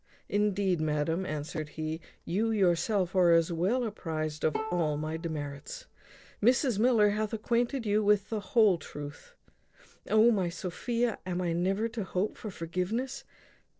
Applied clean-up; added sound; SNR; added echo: neural separator model SepFormer DNS4.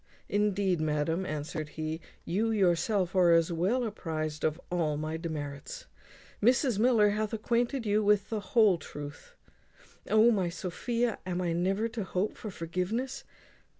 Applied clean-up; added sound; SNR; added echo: none; none; none; none.